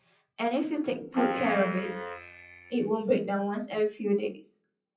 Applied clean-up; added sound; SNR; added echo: classical method WPE with log-MMSE.